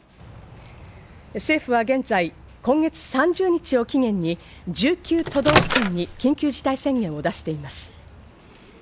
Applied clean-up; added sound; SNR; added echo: none; Microwave oven; 0 dB; none.